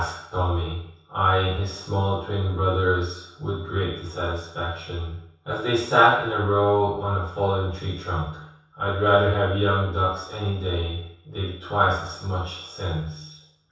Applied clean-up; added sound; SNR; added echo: none; none; none; reverberation time 0.7 s.